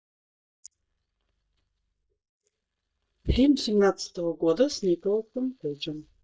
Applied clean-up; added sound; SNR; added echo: neural mask model DeepFilterNet 3.